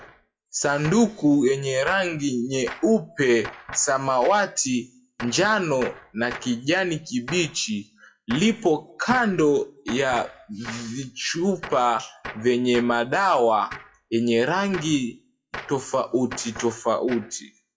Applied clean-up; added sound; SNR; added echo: classical method WPE with log-MMSE.